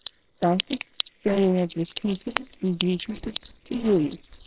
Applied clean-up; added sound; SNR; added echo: neural separator model SepFormer WHAMR!.